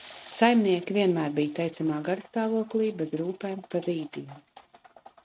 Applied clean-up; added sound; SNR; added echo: neural mask model RNNoise.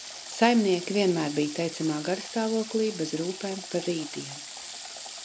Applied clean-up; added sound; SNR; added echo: none; Water tap, faucet / Water; 12 dB; none.